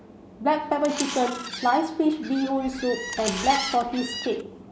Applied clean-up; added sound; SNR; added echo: none; Camera + Gull, seagull; 9 dB; none.